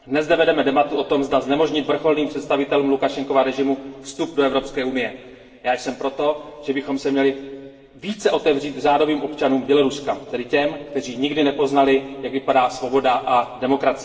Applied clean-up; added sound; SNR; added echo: none; none; none; reverberation time 1.7 s.